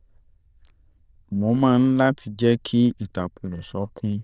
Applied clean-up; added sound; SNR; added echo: neural diffusion model UNIVERSE++.